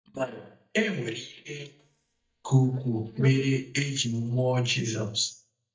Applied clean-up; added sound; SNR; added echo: neural mask model DeepFilterNet 3.